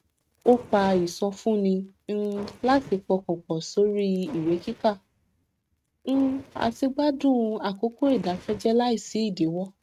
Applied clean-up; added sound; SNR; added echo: neural mask model RNNoise.